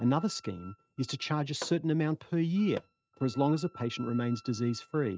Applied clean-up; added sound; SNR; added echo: neural mask model RNNoise.